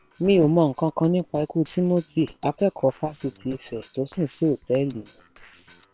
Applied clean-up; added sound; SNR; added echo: neural separator model SepFormer WHAM!.